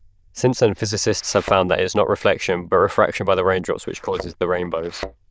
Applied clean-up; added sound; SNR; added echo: neural diffusion model UNIVERSE++.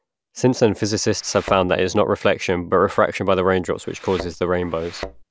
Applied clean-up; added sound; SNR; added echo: none; Thump, thud; 16 dB; none.